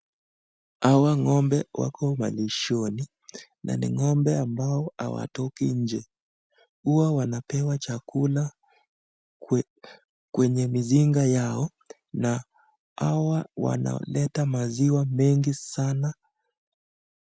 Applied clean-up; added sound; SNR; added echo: none; none; none; none.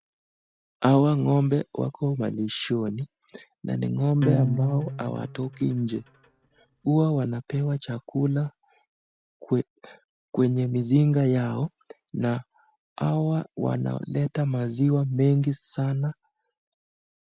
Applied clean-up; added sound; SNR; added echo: none; Acoustic guitar; 5 dB; none.